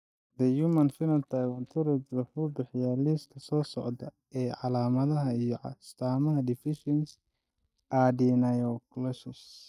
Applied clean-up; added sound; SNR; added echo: neural mask model DeepFilterNet 3.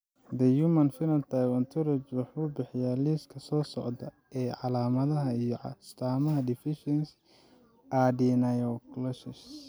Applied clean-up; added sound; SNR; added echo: none; none; none; none.